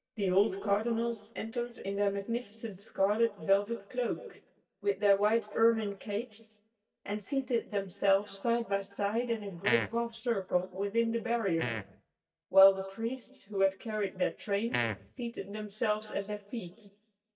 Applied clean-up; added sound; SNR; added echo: neural mask model DeepFilterNet 3.